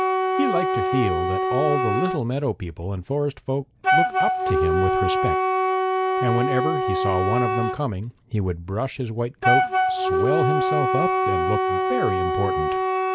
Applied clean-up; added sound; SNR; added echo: none; Wind instrument, woodwind instrument; -4 dB; none.